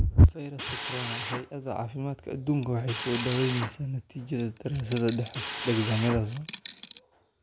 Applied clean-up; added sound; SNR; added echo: none; Drill + Coin (dropping); 11 dB; none.